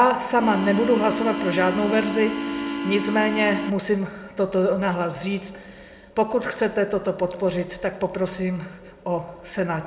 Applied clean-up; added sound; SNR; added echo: none; Organ; 4 dB; reverberation time 1.4 s.